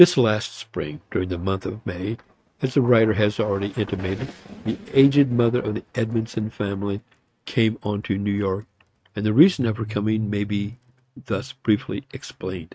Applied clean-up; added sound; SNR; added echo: neural mask model RNNoise.